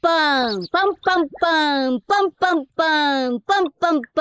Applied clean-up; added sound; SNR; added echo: neural mask model Resemble Enhance denoiser.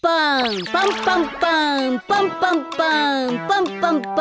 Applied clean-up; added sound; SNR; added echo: none; Keyboard (musical); 16 dB; none.